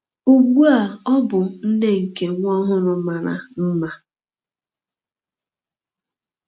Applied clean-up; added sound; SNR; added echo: none; none; none; none.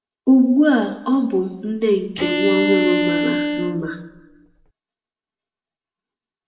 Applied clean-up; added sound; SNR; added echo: none; Bowed string instrument; 2 dB; reverberation time 0.7 s.